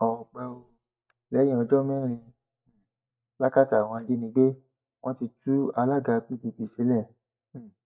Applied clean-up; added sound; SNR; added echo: neural mask model DeepFilterNet 3.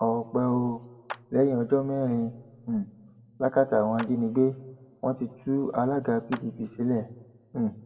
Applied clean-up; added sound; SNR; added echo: none; Clapping; 19 dB; reverberation time 1.0 s.